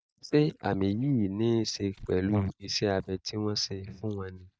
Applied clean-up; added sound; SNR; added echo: neural mask model DeepFilterNet 3.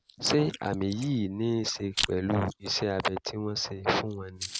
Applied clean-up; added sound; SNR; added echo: none; Chewing, mastication; 11 dB; none.